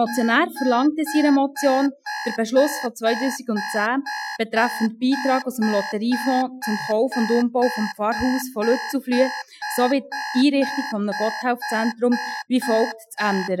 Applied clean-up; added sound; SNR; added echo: classical method Wiener filter.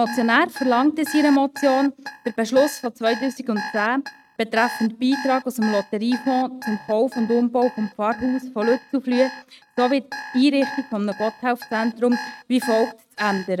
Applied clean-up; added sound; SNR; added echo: neural mask model RNNoise.